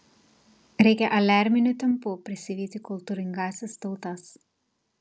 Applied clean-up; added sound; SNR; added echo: none; none; none; none.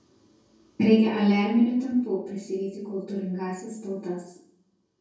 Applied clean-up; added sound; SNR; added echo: none; none; none; reverberation time 0.6 s.